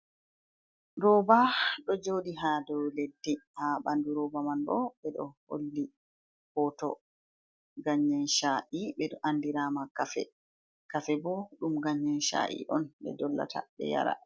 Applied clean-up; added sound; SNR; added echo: none; none; none; none.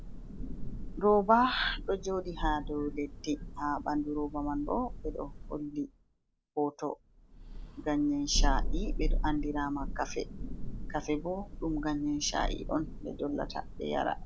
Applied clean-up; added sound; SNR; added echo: none; Thunder; 3 dB; none.